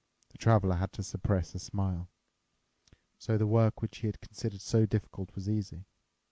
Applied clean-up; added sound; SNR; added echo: none; none; none; none.